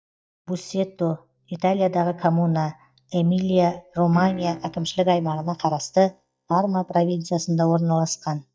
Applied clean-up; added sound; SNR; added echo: neural mask model DeepFilterNet 3.